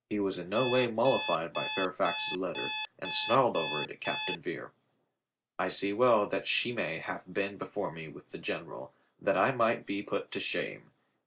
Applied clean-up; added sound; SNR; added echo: none; Alarm; 5 dB; none.